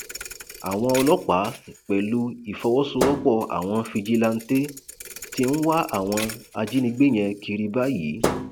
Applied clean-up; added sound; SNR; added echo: none; Thump, thud; 10 dB; none.